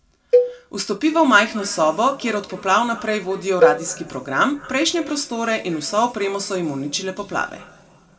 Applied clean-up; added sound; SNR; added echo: none; Cowbell; 2 dB; reverberation time 1.9 s.